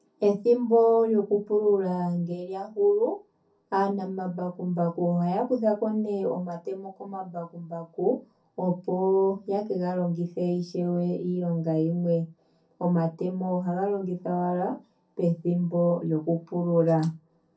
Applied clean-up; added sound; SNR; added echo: none; none; none; reverberation time 0.3 s.